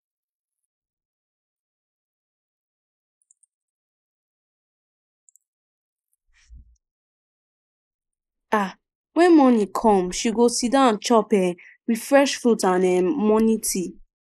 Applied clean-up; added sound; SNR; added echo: neural mask model Resemble Enhance denoiser.